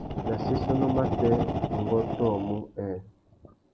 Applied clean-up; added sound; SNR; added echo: none; Fire; 2 dB; none.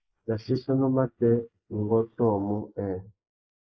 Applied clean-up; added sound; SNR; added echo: neural mask model Resemble Enhance denoiser.